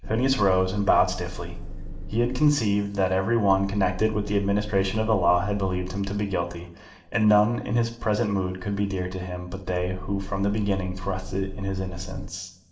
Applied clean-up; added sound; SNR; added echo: none; Engine; 7 dB; reverberation time 0.8 s.